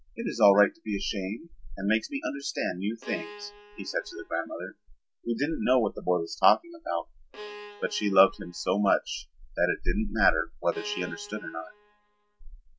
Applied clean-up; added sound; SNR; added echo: none; Bowed string instrument; 18 dB; none.